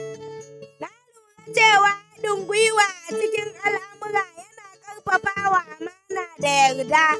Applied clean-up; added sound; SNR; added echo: neural mask model RNNoise.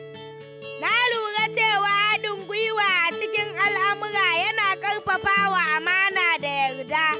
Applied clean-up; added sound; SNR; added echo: none; Acoustic guitar; 13 dB; none.